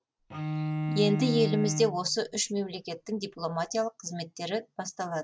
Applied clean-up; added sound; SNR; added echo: none; Bowed string instrument; 3 dB; none.